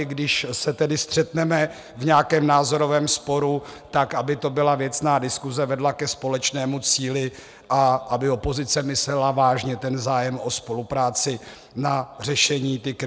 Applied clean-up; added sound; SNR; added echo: none; none; none; none.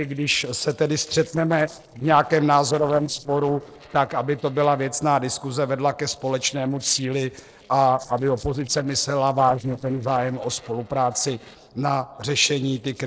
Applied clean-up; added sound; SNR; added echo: neural separator model SepFormer DNS4.